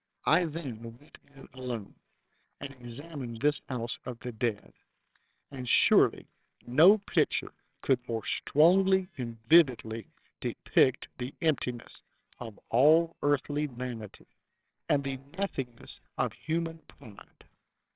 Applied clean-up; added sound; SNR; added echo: neural separator model SepFormer WHAMR!.